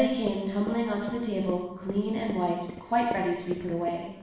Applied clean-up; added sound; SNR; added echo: none; Run; 14 dB; reverberation time 0.9 s.